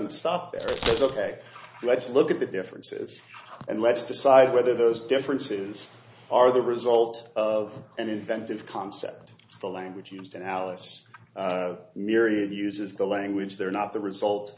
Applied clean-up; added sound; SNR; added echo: none; Coin (dropping); 7 dB; none.